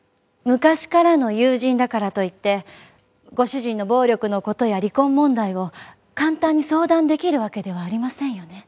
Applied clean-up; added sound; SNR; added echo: none; none; none; none.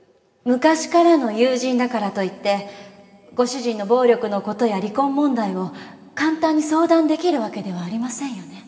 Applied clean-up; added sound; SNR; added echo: none; none; none; reverberation time 1.9 s.